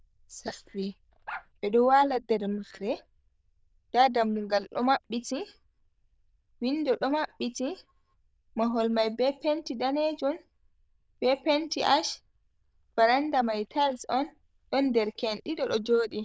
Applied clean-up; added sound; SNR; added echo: neural diffusion model UNIVERSE++.